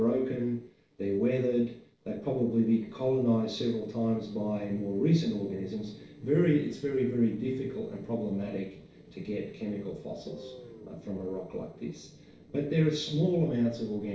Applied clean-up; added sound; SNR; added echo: neural separator model SepFormer DNS4.